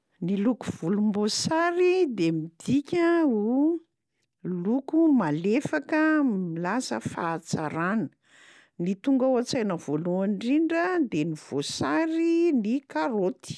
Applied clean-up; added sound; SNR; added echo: none; none; none; none.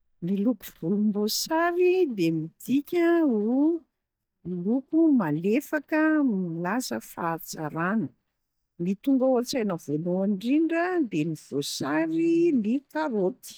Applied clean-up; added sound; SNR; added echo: neural mask model DeepFilterNet 3.